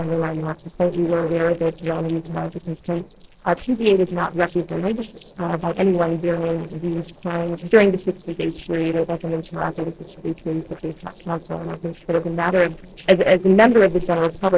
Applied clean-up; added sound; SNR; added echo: neural separator model SepFormer DNS4.